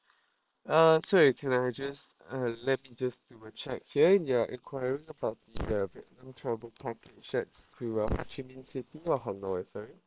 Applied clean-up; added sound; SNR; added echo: neural separator model SepFormer WHAM!.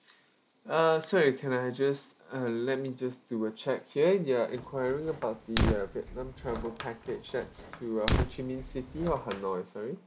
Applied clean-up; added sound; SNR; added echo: none; Fire; 4 dB; none.